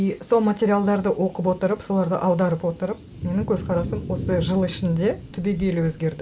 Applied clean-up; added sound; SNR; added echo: none; Thunder / Cricket; 11 dB; none.